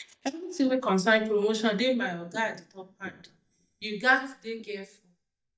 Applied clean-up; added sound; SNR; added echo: neural mask model DeepFilterNet 3.